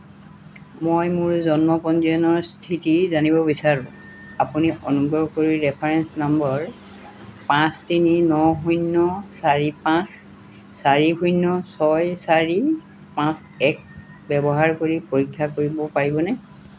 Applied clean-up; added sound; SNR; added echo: none; none; none; none.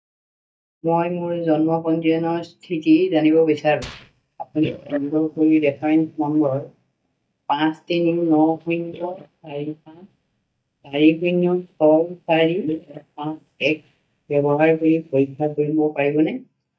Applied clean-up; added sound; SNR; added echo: neural mask model DeepFilterNet 3.